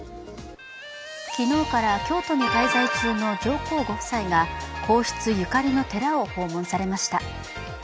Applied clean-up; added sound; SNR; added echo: none; none; none; none.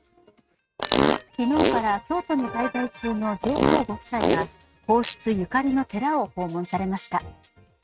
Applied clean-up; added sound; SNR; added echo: neural mask model RNNoise.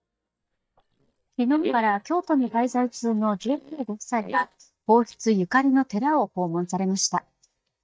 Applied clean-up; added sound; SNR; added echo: neural mask model DeepFilterNet 3.